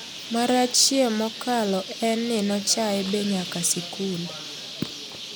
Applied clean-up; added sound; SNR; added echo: none; Bird; 11 dB; none.